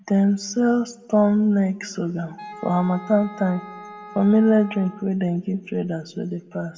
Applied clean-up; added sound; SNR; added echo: none; Wind instrument, woodwind instrument; 18 dB; reverberation time 1.4 s.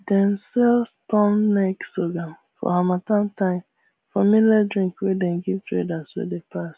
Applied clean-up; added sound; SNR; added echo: none; none; none; none.